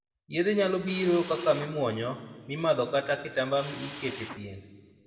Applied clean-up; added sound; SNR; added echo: none; Drill; 14 dB; reverberation time 1.7 s.